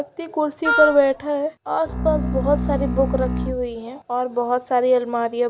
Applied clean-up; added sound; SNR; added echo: none; Wind instrument, woodwind instrument + Bowed string instrument; 2 dB; none.